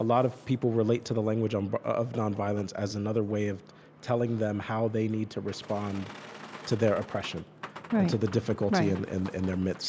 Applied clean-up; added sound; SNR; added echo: none; Boat, Water vehicle; 19 dB; none.